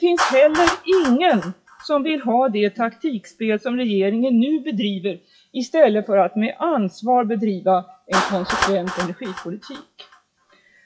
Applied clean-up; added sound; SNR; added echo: classical method WPE with log-MMSE.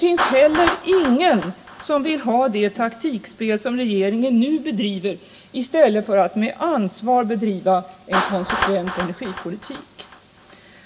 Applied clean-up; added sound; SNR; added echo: none; Clapping; 10 dB; reverberation time 0.3 s.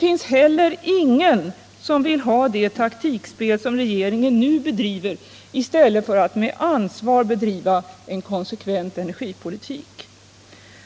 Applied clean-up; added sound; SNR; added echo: none; none; none; none.